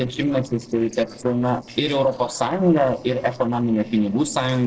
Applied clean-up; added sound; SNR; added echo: neural separator model SepFormer DNS4.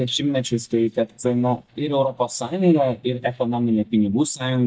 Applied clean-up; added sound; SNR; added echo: neural mask model DeepFilterNet 3.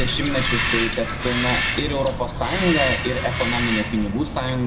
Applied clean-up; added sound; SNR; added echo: none; Bird vocalization, bird call, bird song; 0 dB; reverberation time 1.3 s.